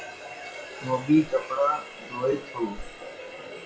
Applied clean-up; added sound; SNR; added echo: classical method WPE with log-MMSE.